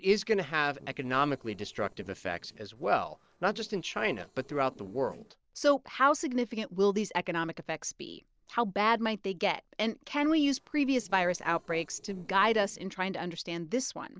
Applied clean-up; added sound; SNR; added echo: neural separator model SepFormer DNS4.